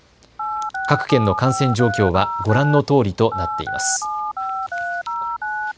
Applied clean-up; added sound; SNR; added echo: none; Telephone; 4 dB; none.